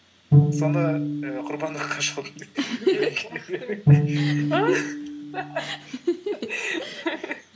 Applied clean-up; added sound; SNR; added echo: none; Bowed string instrument; -5 dB; none.